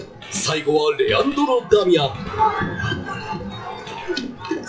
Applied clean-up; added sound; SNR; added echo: classical method WPE with log-MMSE.